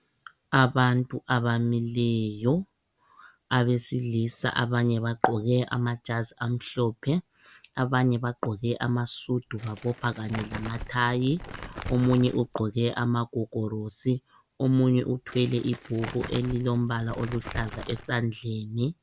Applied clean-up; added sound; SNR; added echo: none; Crumpling, crinkling; 13 dB; none.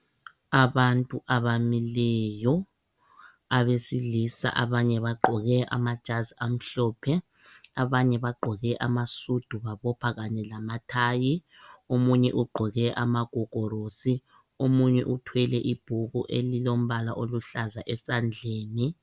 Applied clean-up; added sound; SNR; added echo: none; none; none; none.